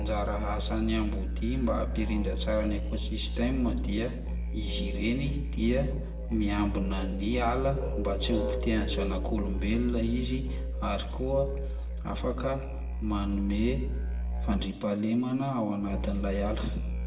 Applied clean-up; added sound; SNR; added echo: none; Musical instrument; 1 dB; reverberation time 0.7 s.